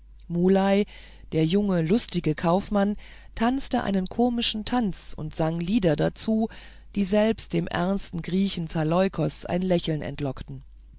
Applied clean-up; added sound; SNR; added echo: none; none; none; none.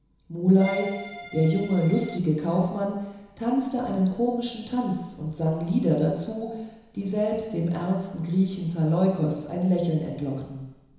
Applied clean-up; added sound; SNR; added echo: none; Accordion; 13 dB; reverberation time 1.0 s.